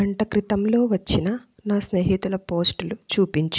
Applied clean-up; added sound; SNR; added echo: none; none; none; none.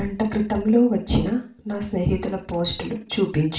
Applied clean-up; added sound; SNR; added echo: none; none; none; reverberation time 0.4 s.